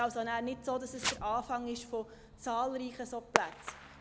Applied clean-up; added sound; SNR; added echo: none; Fireworks; 4 dB; none.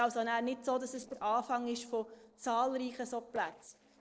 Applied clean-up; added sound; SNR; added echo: neural separator model SepFormer DNS4.